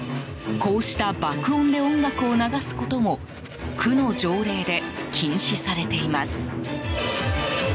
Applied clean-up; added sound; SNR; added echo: none; none; none; none.